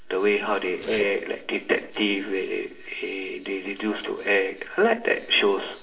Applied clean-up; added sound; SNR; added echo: neural separator model SepFormer DNS4.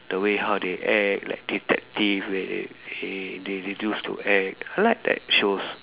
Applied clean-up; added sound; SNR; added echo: none; none; none; none.